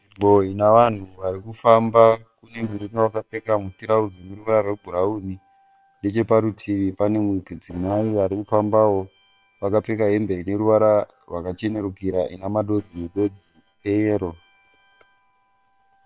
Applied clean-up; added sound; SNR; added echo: neural separator model SepFormer WHAM!.